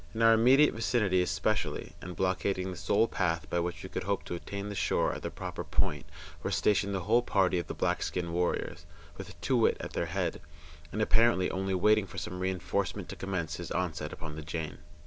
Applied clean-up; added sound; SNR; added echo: none; none; none; none.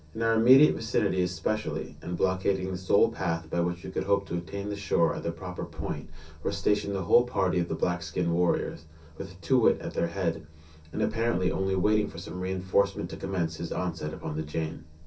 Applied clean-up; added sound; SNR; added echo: none; none; none; reverberation time 0.3 s.